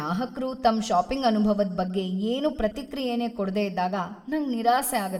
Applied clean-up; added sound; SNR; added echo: none; none; none; reverberation time 1.5 s.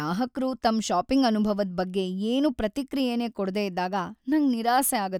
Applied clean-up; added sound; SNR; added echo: none; none; none; none.